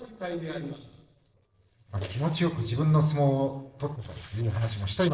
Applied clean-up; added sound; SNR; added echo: neural separator model SepFormer DNS4.